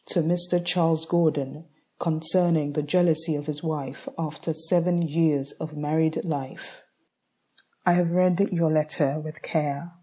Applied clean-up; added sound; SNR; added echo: none; none; none; none.